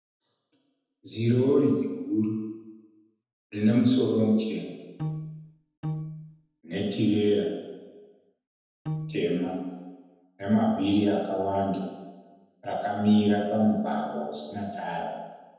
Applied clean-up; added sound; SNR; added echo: none; Piano; 8 dB; reverberation time 1.1 s.